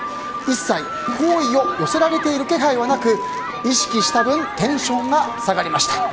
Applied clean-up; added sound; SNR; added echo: none; Human group actions; 11 dB; none.